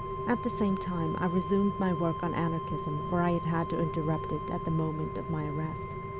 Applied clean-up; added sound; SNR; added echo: none; Rain + Wind instrument, woodwind instrument; 4 dB; none.